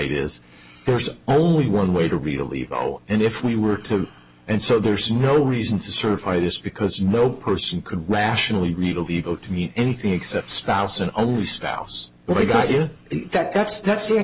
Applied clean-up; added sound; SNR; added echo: none; none; none; none.